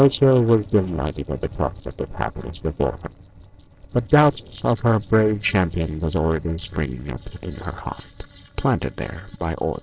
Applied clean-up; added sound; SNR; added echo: neural separator model SepFormer DNS4.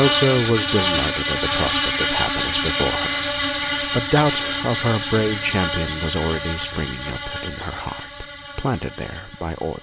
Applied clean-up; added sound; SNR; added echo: none; Screech; 1 dB; none.